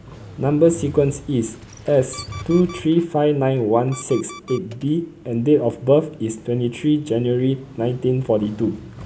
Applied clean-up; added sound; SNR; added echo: none; Alarm + Motorcycle; 19 dB; none.